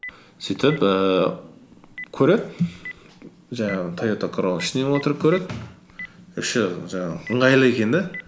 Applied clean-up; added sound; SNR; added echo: none; Telephone; 20 dB; none.